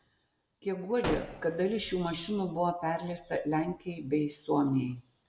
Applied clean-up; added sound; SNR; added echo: none; Gunshot, gunfire; 8 dB; none.